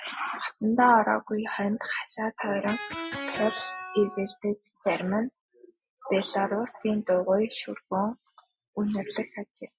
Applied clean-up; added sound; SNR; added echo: classical method Wiener filter.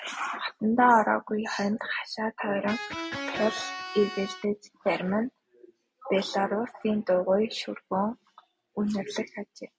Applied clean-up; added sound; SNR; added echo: none; Electric guitar; 8 dB; none.